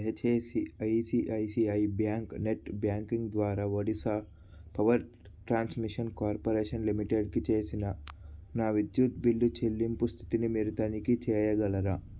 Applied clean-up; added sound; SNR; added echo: none; none; none; none.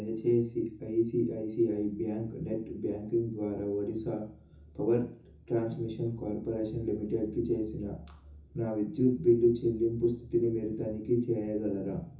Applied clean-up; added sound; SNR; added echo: none; none; none; reverberation time 0.6 s.